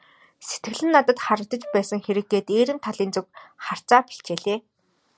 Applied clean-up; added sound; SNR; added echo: none; Brass instrument; 20 dB; none.